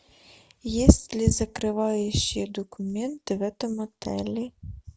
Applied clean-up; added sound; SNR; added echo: none; none; none; none.